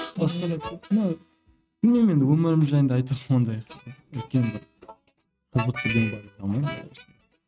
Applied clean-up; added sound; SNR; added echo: neural mask model RNNoise.